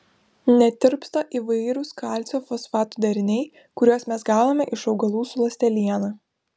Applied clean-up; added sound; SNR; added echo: none; none; none; none.